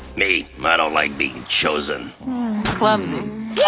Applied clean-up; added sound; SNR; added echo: none; Explosion; 15 dB; none.